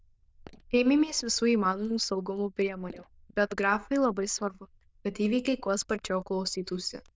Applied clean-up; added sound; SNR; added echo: neural diffusion model UNIVERSE++.